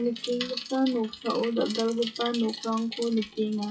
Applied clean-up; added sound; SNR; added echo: classical method WPE with log-MMSE.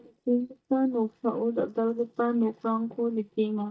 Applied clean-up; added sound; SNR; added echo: neural mask model DeepFilterNet 3.